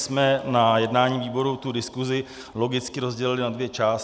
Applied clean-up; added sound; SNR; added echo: none; none; none; none.